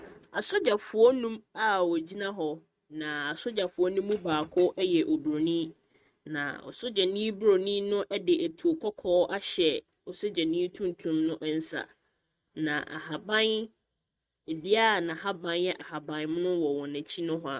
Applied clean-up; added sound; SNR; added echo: neural mask model RNNoise.